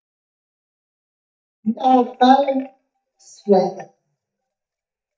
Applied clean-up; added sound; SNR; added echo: neural mask model DeepFilterNet 3.